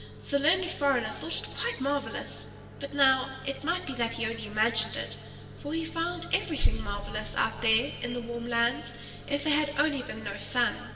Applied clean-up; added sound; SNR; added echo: none; Microwave oven; 15 dB; reverberation time 1.9 s.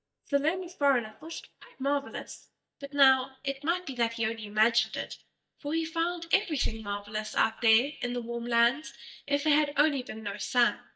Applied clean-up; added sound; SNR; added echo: neural mask model DeepFilterNet 3.